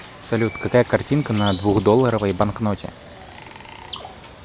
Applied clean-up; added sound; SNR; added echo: none; Bird; 10 dB; none.